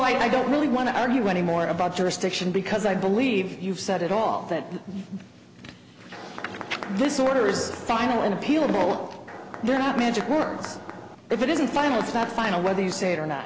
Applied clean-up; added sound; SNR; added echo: none; Mechanisms; 13 dB; none.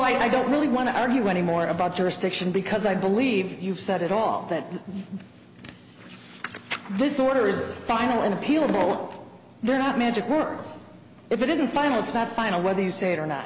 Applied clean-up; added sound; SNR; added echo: none; none; none; none.